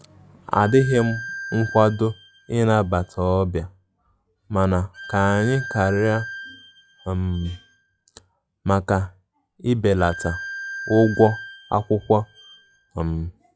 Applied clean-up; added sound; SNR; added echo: classical method log-MMSE.